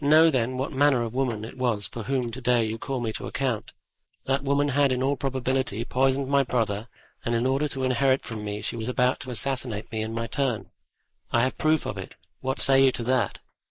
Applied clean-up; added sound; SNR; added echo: neural mask model Resemble Enhance denoiser.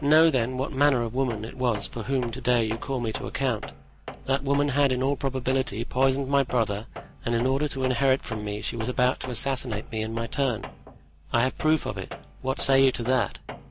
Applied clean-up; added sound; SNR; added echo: none; Tools; 17 dB; none.